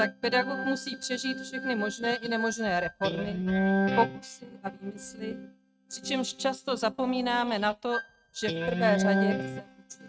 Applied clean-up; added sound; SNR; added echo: neural mask model RNNoise.